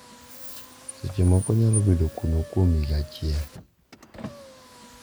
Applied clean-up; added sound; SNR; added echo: none; Car; 16 dB; none.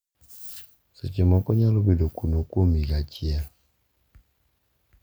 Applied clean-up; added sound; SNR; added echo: none; none; none; none.